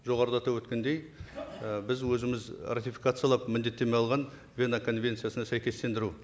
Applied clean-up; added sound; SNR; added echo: none; none; none; none.